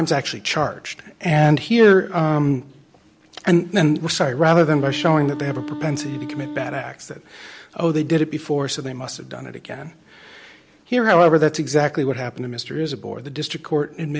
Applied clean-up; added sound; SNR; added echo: none; Wind instrument, woodwind instrument; 11 dB; none.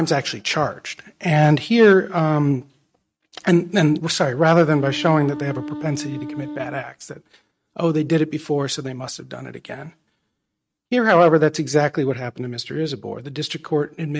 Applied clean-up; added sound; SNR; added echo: neural mask model RNNoise.